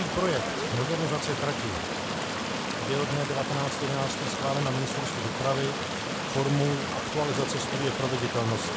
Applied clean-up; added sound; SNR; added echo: none; Stream; 0 dB; none.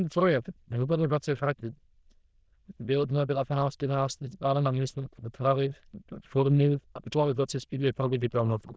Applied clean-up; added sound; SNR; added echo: neural diffusion model UNIVERSE++.